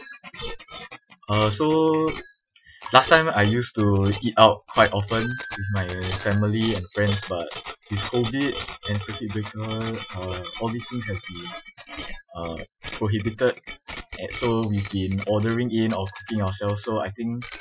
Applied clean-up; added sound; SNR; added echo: classical method Wiener filter.